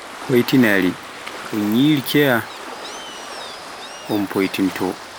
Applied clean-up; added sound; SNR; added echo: none; Waves, surf; 12 dB; none.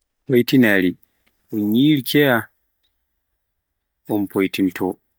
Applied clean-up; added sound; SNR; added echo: neural mask model DeepFilterNet 3.